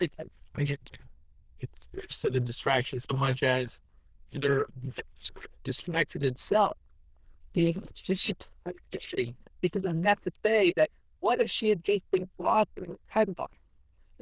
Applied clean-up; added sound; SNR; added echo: neural diffusion model UNIVERSE++.